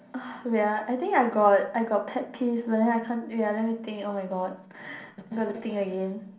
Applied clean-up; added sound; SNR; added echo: none; none; none; reverberation time 0.6 s.